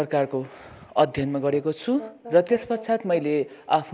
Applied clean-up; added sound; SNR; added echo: none; Brass instrument; 18 dB; none.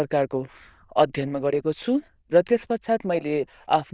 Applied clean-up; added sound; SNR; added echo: neural diffusion model UNIVERSE++.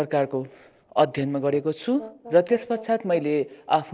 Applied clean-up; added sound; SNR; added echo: neural separator model SepFormer DNS4.